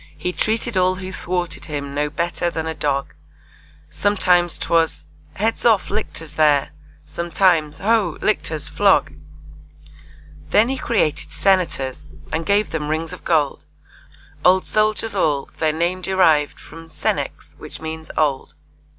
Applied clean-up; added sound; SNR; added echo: none; none; none; none.